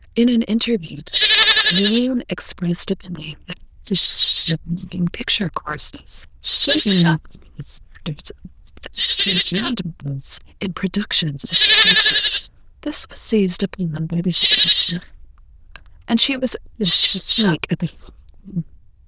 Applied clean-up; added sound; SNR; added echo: neural diffusion model UNIVERSE++.